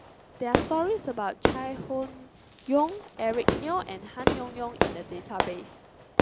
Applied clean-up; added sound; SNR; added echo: none; Fireworks; -1 dB; none.